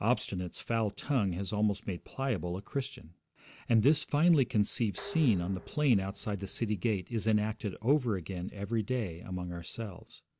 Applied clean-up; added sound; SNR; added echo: none; Dishes, pots, and pans; 19 dB; none.